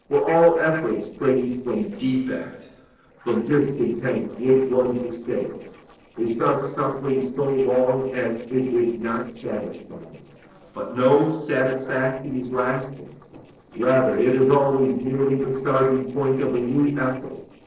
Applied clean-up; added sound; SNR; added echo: neural separator model SepFormer DNS4.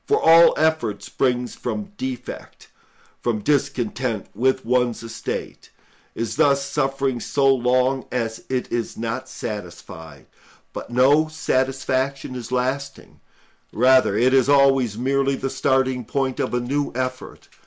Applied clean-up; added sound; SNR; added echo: none; none; none; none.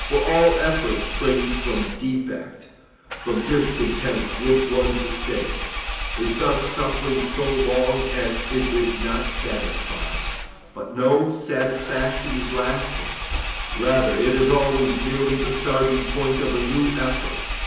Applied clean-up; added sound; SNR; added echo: none; Engine; 5 dB; reverberation time 0.9 s.